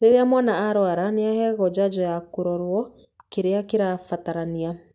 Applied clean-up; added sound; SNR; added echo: none; none; none; none.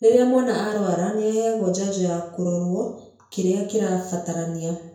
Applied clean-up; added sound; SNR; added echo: none; none; none; reverberation time 0.5 s.